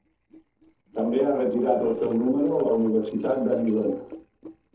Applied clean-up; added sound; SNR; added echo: neural separator model SepFormer DNS4.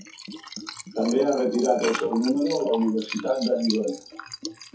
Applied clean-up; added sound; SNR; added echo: classical method WPE with log-MMSE.